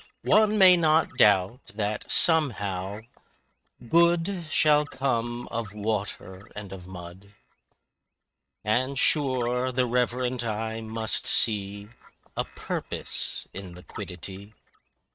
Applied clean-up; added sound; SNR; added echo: neural mask model RNNoise.